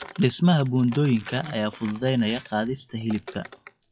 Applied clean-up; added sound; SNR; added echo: classical method WPE with log-MMSE.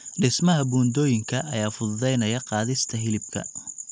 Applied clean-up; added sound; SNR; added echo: none; none; none; none.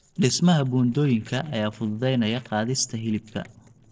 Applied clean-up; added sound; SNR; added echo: neural separator model SepFormer DNS4.